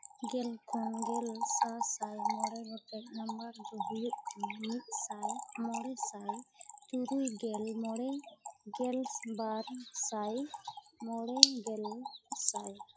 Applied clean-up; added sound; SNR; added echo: classical method log-MMSE.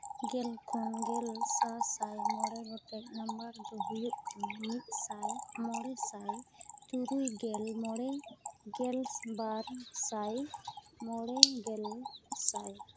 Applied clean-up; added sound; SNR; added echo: none; Trickle, dribble / Splash, splatter; -1 dB; none.